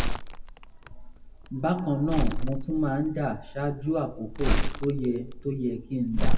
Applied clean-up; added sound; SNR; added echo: none; Crumpling, crinkling; -2 dB; reverberation time 0.2 s.